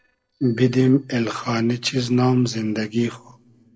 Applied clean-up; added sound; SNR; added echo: neural separator model SepFormer DNS4.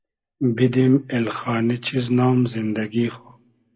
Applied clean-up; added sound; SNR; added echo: neural mask model DeepFilterNet 3.